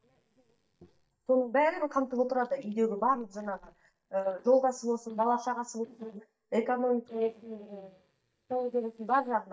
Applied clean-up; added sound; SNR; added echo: neural mask model DeepFilterNet 3.